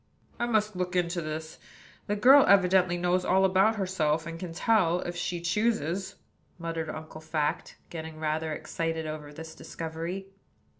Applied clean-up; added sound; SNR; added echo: none; none; none; none.